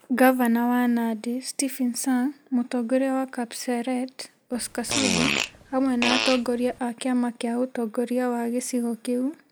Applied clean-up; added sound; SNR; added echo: none; Fart; 3 dB; none.